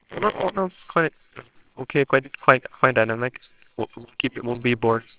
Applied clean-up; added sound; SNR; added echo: neural separator model SepFormer WHAMR!.